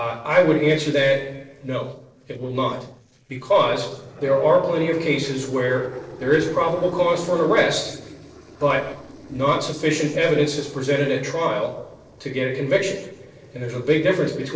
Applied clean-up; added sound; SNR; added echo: neural separator model SepFormer DNS4.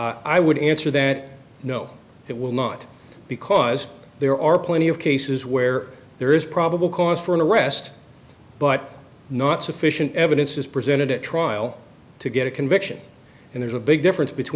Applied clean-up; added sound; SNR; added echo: none; none; none; none.